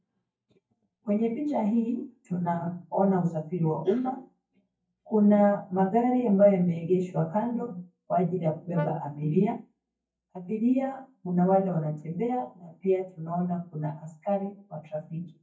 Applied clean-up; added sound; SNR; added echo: neural mask model DeepFilterNet 3.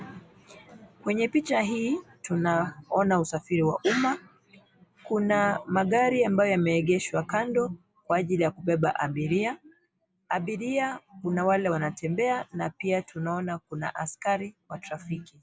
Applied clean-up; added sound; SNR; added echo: none; none; none; none.